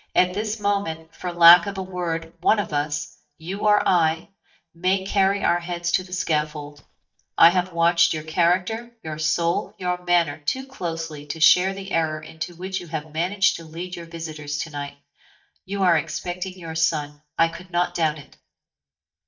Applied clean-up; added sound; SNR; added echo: neural mask model DeepFilterNet 3.